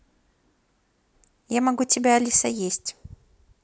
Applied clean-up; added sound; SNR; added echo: none; none; none; none.